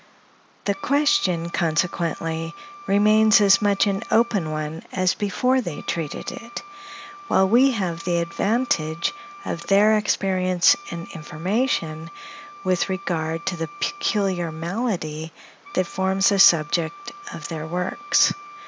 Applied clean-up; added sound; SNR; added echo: none; Wind instrument, woodwind instrument; 18 dB; none.